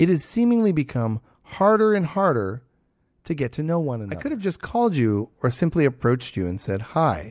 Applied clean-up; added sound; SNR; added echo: none; none; none; none.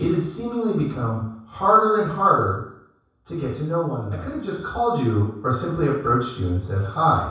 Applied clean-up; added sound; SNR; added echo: none; none; none; reverberation time 0.7 s.